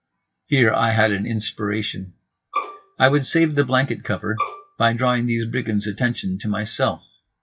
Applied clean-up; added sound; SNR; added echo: classical method WPE with log-MMSE.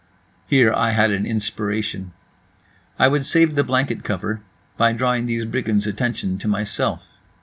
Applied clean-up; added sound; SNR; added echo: none; none; none; none.